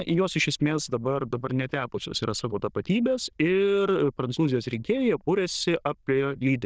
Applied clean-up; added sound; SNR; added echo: neural diffusion model UNIVERSE++.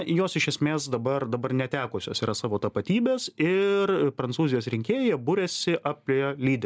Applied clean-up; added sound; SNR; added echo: none; none; none; none.